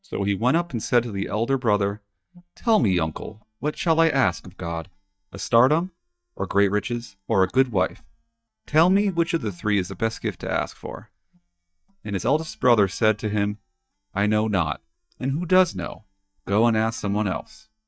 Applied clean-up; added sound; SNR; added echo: neural mask model DeepFilterNet 3.